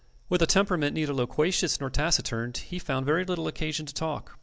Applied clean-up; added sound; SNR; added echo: none; none; none; none.